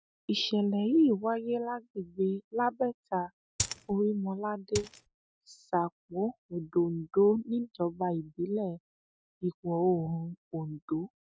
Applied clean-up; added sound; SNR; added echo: neural mask model RNNoise.